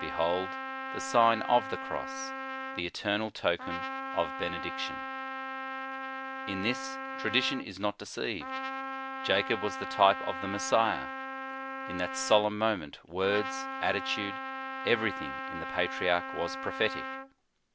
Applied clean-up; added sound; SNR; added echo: none; Trumpet; 6 dB; none.